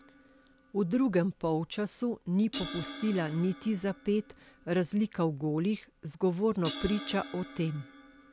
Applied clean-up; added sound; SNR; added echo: none; Crash cymbal; 12 dB; none.